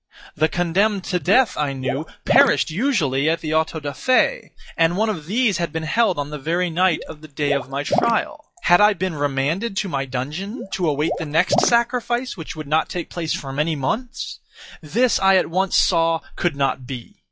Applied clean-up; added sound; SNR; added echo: classical method log-MMSE.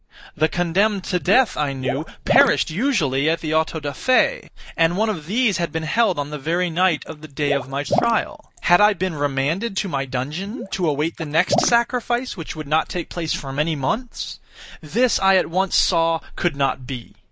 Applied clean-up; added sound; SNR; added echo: neural mask model Resemble Enhance denoiser.